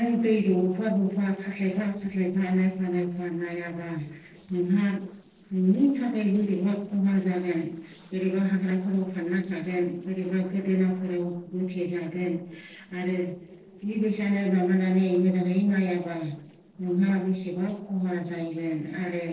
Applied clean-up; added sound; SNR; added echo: neural separator model SepFormer DNS4.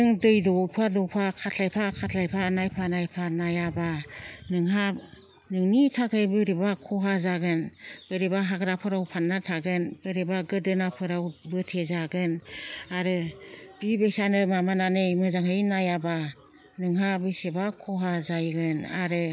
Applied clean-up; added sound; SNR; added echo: none; none; none; none.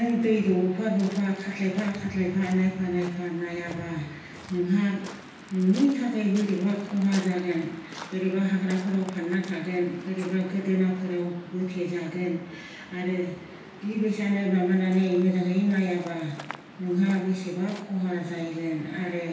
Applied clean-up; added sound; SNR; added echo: none; Waves, surf; 18 dB; reverberation time 0.9 s.